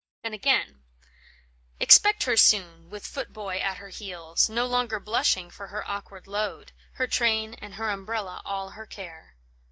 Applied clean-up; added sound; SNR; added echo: neural mask model DeepFilterNet 3.